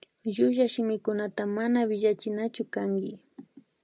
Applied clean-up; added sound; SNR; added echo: none; none; none; none.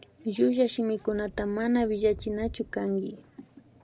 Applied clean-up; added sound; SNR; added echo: none; Microwave oven; 19 dB; none.